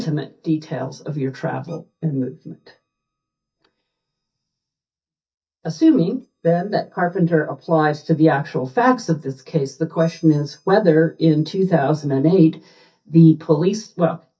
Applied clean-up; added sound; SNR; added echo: neural mask model DeepFilterNet 3.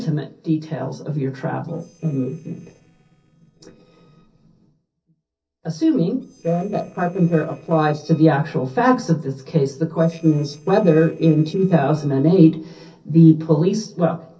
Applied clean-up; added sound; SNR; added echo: neural separator model SepFormer DNS4.